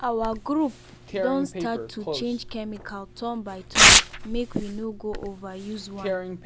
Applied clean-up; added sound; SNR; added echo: none; Tearing; -5 dB; none.